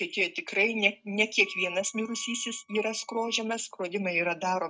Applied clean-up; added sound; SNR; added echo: neural mask model RNNoise.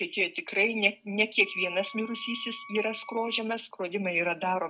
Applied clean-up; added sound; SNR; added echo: none; Wind instrument, woodwind instrument; 17 dB; none.